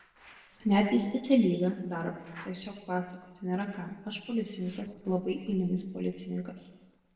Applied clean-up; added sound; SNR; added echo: neural separator model SepFormer DNS4.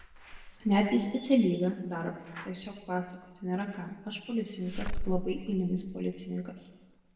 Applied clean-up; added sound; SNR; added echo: none; Slam / Alarm; 8 dB; reverberation time 1.1 s.